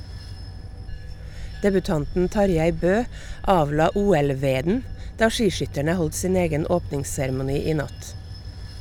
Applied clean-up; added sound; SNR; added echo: none; Bell / Train; 10 dB; none.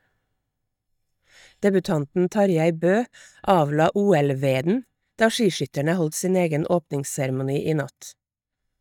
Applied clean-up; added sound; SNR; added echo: neural mask model DeepFilterNet 3.